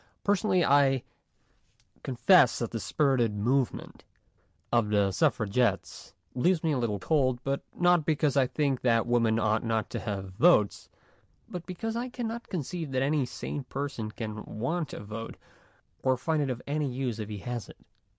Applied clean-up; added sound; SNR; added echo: none; none; none; none.